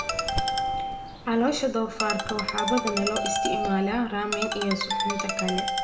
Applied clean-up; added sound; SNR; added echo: none; Ringtone; 1 dB; reverberation time 0.7 s.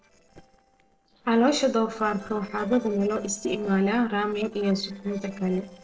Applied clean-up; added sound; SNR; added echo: neural separator model SepFormer DNS4.